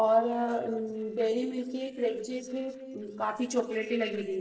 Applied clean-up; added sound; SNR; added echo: neural separator model SepFormer DNS4.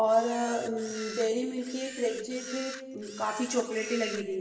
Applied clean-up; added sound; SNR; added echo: none; Camera; 14 dB; reverberation time 1.1 s.